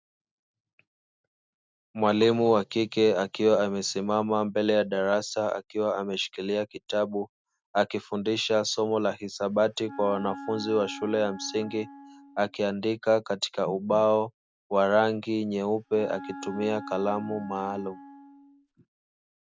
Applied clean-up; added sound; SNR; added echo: none; Wind instrument, woodwind instrument; 15 dB; none.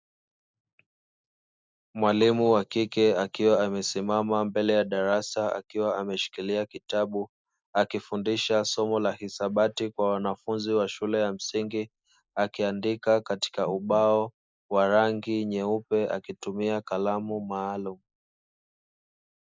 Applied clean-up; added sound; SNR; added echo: neural mask model Resemble Enhance denoiser.